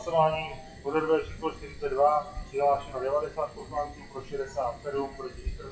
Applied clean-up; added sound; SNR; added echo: classical method WPE with log-MMSE.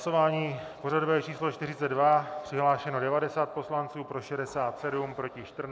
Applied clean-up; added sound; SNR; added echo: none; none; none; none.